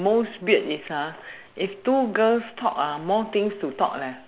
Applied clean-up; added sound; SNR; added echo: none; none; none; none.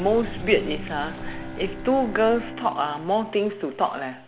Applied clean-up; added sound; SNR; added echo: none; Bowed string instrument + Sink (filling or washing); 11 dB; none.